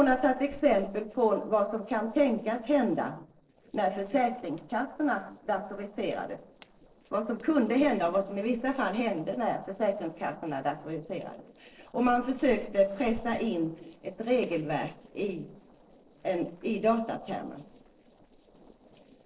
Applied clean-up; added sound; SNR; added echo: neural separator model SepFormer DNS4.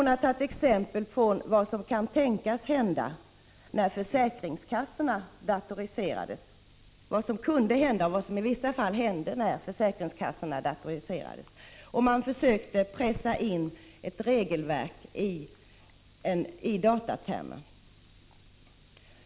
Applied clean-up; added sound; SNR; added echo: none; none; none; none.